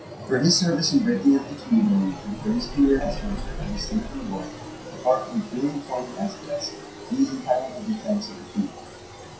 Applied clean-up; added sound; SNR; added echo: classical method WPE with log-MMSE.